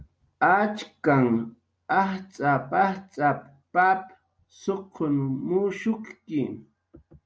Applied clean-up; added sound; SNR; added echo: none; none; none; none.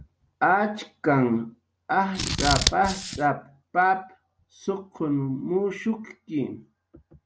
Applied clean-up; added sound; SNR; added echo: none; Scissors; 1 dB; none.